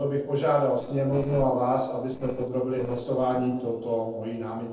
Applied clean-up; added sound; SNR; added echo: neural separator model SepFormer DNS4.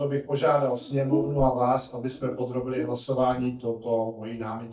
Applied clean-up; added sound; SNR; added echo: neural mask model DeepFilterNet 3.